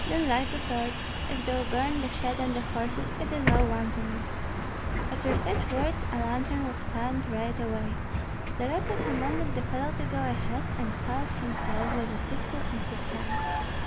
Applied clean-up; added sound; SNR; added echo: none; Bus + Insect; -3 dB; none.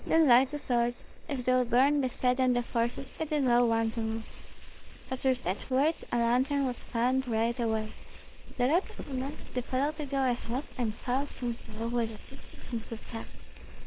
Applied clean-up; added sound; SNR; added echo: neural separator model SepFormer WHAM!.